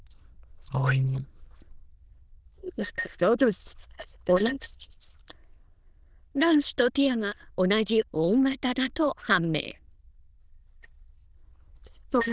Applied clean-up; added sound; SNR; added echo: neural diffusion model UNIVERSE++.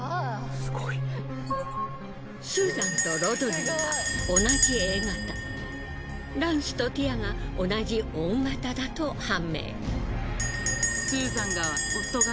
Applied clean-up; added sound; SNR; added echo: none; Bell; 3 dB; none.